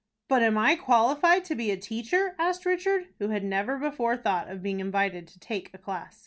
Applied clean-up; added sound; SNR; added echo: none; none; none; none.